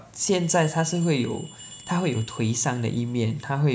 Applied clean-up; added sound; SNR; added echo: none; Bell; 20 dB; none.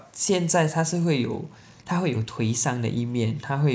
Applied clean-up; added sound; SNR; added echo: neural mask model Resemble Enhance denoiser.